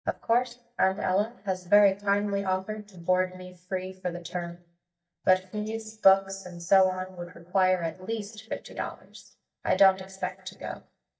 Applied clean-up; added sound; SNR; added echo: neural mask model DeepFilterNet 3.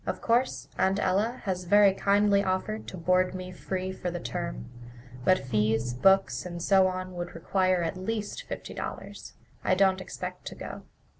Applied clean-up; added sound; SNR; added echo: none; none; none; none.